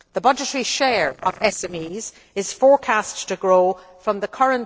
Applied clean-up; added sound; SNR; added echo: neural separator model SepFormer DNS4.